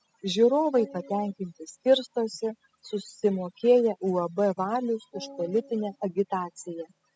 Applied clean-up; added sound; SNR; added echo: classical method spectral subtraction.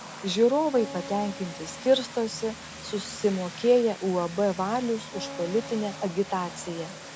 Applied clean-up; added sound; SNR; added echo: none; Vehicle + Acoustic guitar; 13 dB; none.